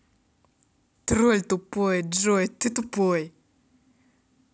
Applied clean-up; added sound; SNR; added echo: none; none; none; none.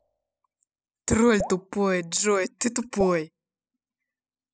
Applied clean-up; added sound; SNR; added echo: classical method spectral subtraction.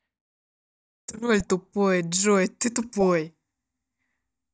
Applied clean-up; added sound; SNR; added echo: neural mask model DeepFilterNet 3.